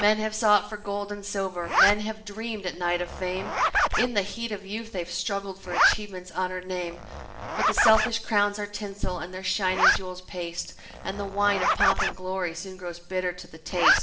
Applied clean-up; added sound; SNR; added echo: none; Zipper (clothing); 1 dB; reverberation time 0.6 s.